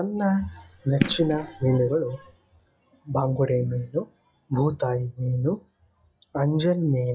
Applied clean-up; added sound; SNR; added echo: classical method log-MMSE.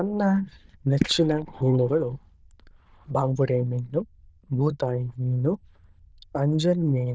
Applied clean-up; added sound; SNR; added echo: neural diffusion model UNIVERSE++.